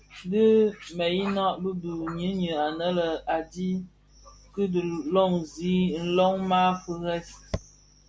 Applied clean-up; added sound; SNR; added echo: none; none; none; none.